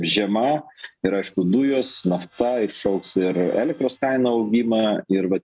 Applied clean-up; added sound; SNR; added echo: neural mask model RNNoise.